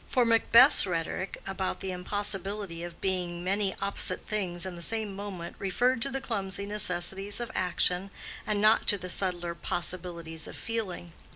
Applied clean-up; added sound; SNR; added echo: none; none; none; none.